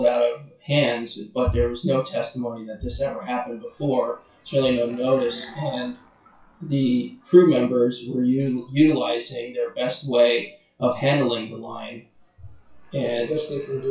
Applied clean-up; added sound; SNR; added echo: classical method WPE with log-MMSE.